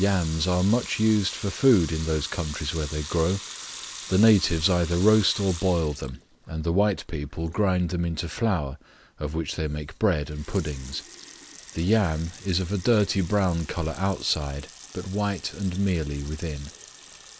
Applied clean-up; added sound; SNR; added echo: none; Sink (filling or washing) / Water tap, faucet / Liquid; 17 dB; none.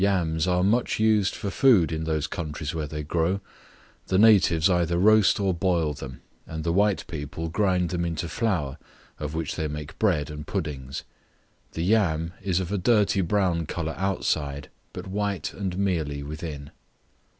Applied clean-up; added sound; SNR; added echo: none; none; none; none.